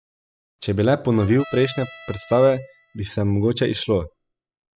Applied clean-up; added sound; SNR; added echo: classical method spectral subtraction.